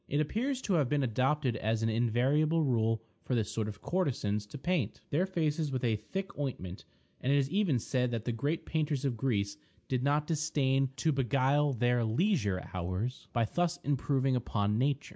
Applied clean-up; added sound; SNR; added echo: none; none; none; none.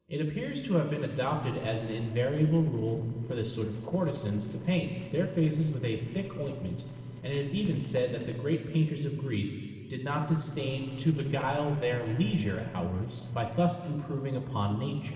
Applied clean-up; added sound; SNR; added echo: neural separator model SepFormer DNS4.